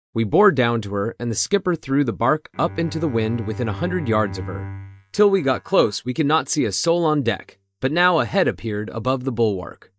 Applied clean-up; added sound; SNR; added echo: neural mask model DeepFilterNet 3.